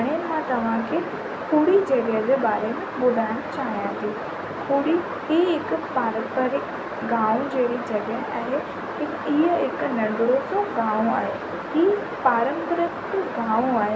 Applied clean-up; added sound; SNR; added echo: none; none; none; none.